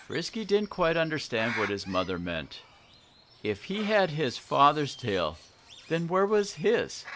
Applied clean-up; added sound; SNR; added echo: none; Bird; 16 dB; none.